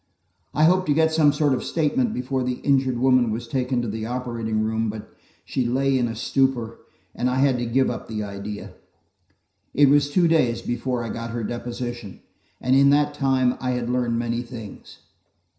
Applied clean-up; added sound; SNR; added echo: none; none; none; reverberation time 0.5 s.